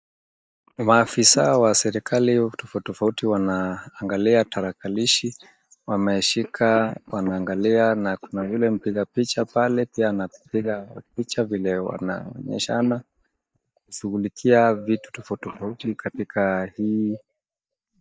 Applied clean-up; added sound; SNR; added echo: neural mask model DeepFilterNet 3.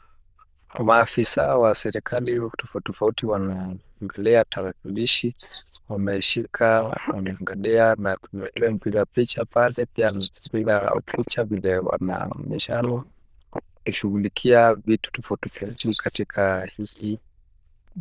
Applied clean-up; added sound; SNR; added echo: neural diffusion model UNIVERSE++.